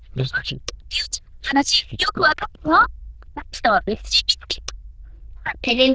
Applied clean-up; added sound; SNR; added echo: neural diffusion model UNIVERSE++.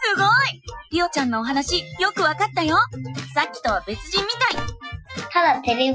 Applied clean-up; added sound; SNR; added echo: classical method Wiener filter.